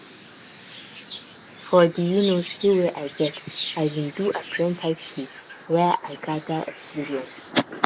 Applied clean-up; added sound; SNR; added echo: neural mask model Resemble Enhance denoiser.